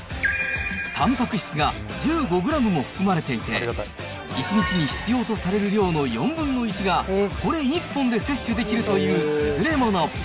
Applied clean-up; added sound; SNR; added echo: none; none; none; none.